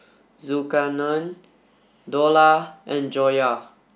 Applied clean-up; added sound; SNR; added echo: none; none; none; none.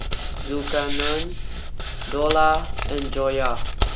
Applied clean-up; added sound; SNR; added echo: none; Hands; -1 dB; none.